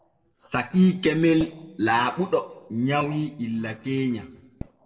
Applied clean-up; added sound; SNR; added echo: neural separator model SepFormer DNS4.